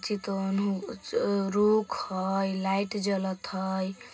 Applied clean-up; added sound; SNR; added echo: none; none; none; reverberation time 0.2 s.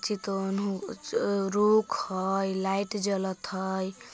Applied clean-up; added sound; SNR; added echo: none; none; none; none.